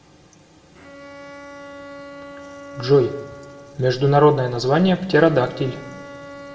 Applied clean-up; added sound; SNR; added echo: none; Bowed string instrument; 19 dB; reverberation time 0.9 s.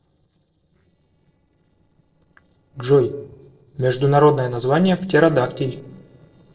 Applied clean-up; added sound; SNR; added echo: neural separator model SepFormer DNS4.